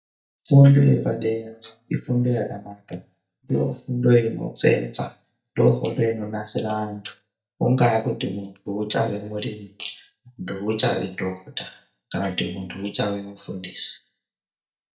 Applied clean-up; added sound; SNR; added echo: neural mask model DeepFilterNet 3.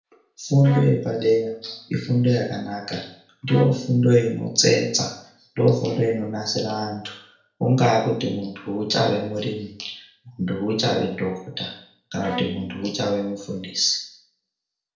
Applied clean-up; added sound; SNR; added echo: neural separator model SepFormer DNS4.